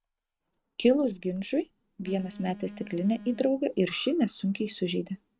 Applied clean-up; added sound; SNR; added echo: neural mask model RNNoise.